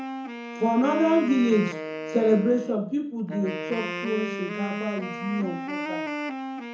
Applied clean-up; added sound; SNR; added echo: none; Wind instrument, woodwind instrument; 7 dB; reverberation time 0.5 s.